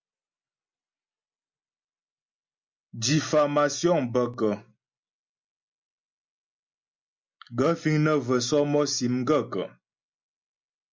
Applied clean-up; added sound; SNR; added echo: none; none; none; none.